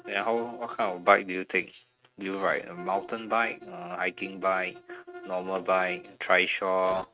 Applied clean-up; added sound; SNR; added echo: neural mask model RNNoise.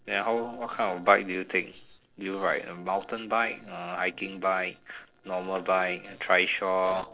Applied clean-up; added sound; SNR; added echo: neural separator model SepFormer DNS4.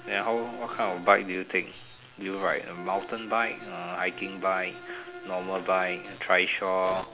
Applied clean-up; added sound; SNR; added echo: none; Bowed string instrument; 16 dB; none.